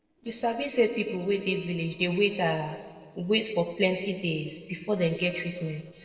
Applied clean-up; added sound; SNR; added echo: neural separator model SepFormer DNS4.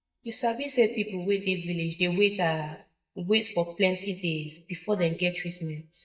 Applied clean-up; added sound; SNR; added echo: neural mask model DeepFilterNet 3.